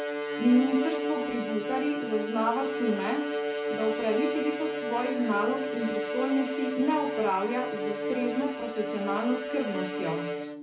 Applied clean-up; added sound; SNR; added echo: none; Bowed string instrument; 2 dB; reverberation time 0.4 s.